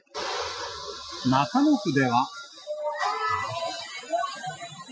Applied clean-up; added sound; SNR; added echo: classical method Wiener filter.